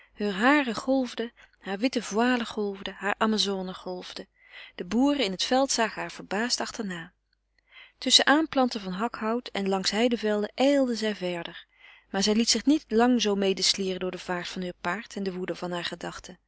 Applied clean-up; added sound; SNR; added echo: none; none; none; none.